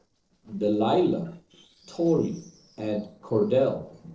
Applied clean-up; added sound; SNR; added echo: neural separator model SepFormer DNS4.